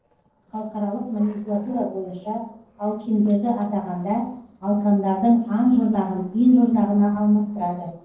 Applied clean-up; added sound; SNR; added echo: neural separator model SepFormer DNS4.